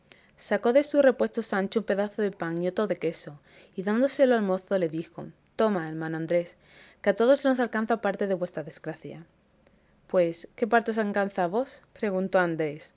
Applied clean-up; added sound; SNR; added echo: none; none; none; none.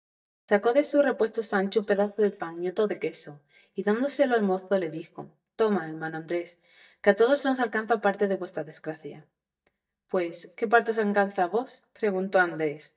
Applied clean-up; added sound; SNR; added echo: neural mask model DeepFilterNet 3.